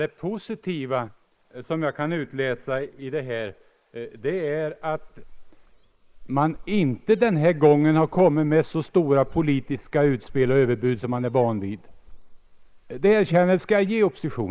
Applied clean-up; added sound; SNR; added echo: neural mask model Resemble Enhance denoiser.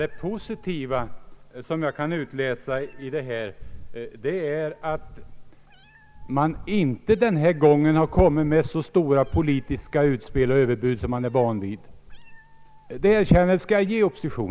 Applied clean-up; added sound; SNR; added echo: none; Meow; 15 dB; none.